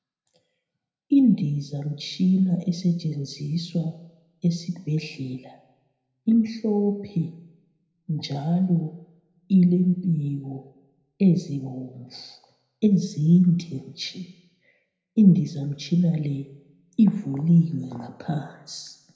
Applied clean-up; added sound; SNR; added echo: none; none; none; reverberation time 0.8 s.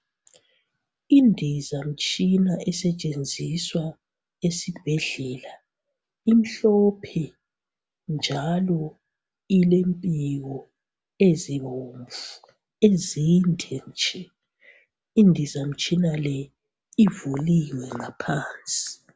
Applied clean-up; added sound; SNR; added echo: none; none; none; none.